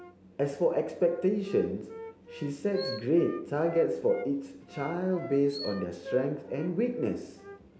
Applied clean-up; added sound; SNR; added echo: none; Chirp, tweet + Wind instrument, woodwind instrument; 14 dB; none.